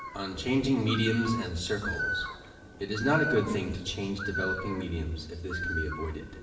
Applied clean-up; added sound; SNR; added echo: none; Bird; 7 dB; reverberation time 1.1 s.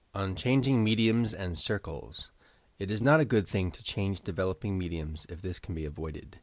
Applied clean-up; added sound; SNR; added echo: none; none; none; none.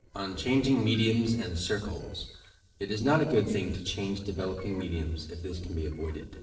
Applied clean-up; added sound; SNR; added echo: neural separator model SepFormer DNS4.